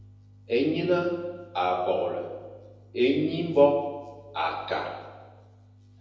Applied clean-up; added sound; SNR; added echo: none; none; none; reverberation time 0.9 s.